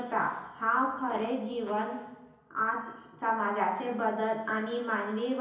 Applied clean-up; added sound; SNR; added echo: none; Fart; 20 dB; reverberation time 0.9 s.